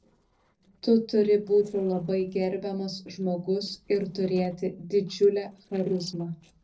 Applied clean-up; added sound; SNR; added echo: neural separator model SepFormer DNS4.